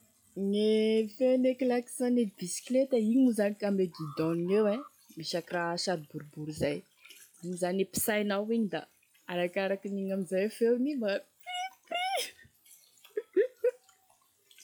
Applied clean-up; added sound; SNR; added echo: classical method log-MMSE.